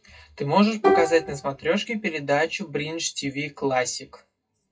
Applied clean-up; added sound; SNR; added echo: classical method WPE with log-MMSE.